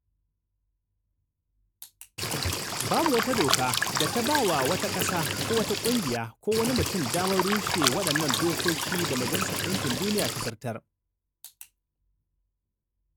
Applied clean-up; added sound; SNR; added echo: none; Cricket / Water; -2 dB; none.